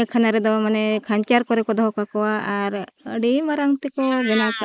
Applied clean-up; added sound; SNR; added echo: neural mask model Resemble Enhance denoiser.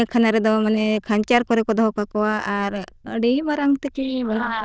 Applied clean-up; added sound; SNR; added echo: neural diffusion model UNIVERSE++.